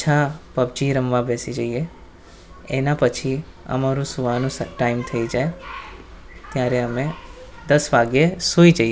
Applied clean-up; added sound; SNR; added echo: none; none; none; none.